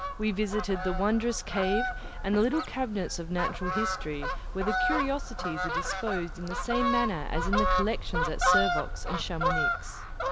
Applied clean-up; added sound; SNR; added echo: none; Fowl; -1 dB; none.